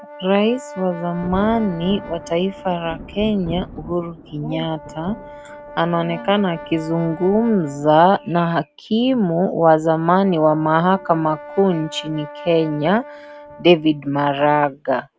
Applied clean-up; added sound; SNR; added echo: none; Brass instrument + Thunder; 17 dB; none.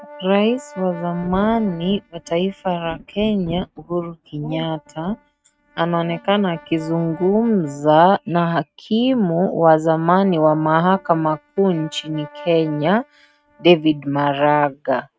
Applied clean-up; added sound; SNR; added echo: neural mask model RNNoise.